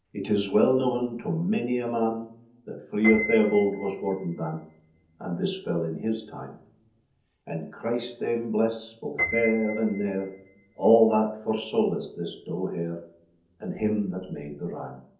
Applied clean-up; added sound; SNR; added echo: none; Piano; 13 dB; reverberation time 0.7 s.